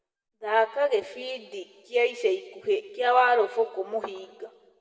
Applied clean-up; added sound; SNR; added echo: none; none; none; reverberation time 1.4 s.